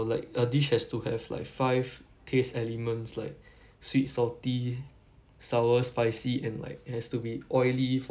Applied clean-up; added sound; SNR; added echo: none; none; none; none.